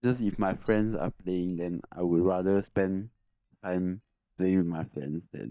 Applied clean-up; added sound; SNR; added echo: neural mask model DeepFilterNet 3.